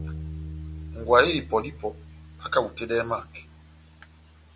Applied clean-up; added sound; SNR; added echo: none; Bass guitar; 12 dB; none.